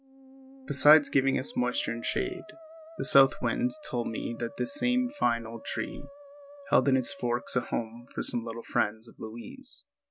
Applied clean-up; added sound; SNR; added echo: none; Musical instrument; 20 dB; none.